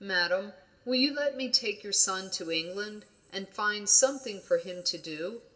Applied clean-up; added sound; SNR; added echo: none; none; none; reverberation time 0.7 s.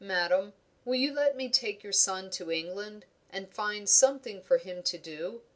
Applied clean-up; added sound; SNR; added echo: none; none; none; none.